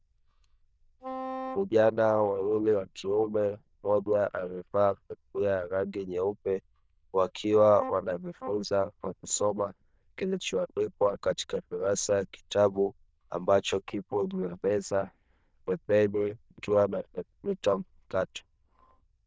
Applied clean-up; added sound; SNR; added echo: neural diffusion model UNIVERSE++.